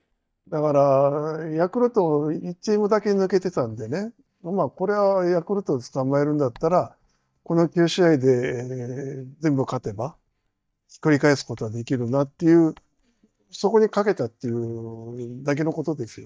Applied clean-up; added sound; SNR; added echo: neural mask model DeepFilterNet 3.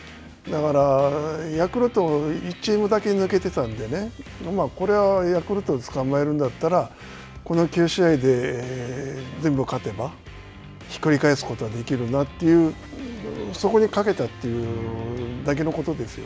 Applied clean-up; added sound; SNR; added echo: none; none; none; none.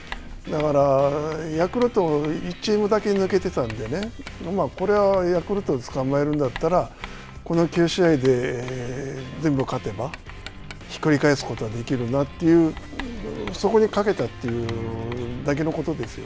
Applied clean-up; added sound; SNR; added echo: none; Writing; 18 dB; none.